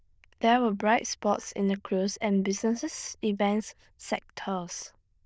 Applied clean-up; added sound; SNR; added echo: neural diffusion model UNIVERSE++.